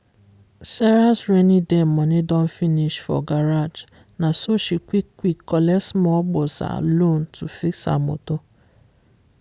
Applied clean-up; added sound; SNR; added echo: none; none; none; none.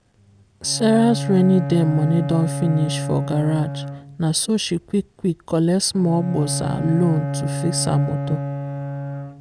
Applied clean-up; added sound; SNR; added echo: none; Bowed string instrument; 6 dB; none.